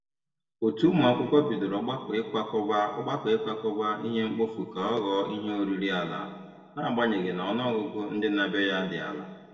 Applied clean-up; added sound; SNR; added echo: none; none; none; reverberation time 1.5 s.